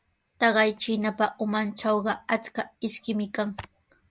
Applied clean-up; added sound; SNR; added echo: none; none; none; none.